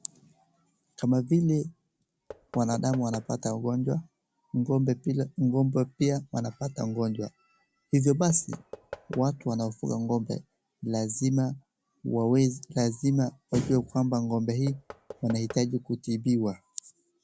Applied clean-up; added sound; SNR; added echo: none; Knock / Wood; 19 dB; none.